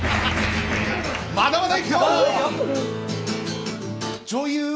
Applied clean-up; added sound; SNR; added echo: none; none; none; none.